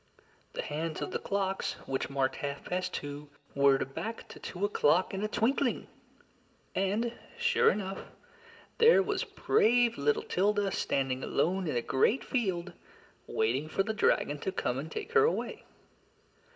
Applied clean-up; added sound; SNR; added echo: none; Bowed string instrument; 17 dB; reverberation time 0.7 s.